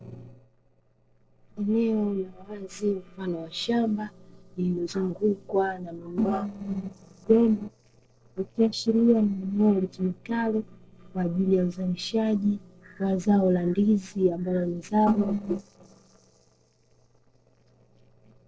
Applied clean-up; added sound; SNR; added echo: neural separator model SepFormer DNS4.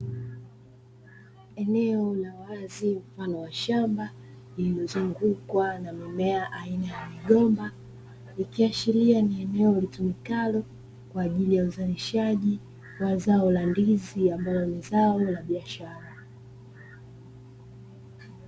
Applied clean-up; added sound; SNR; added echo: none; none; none; none.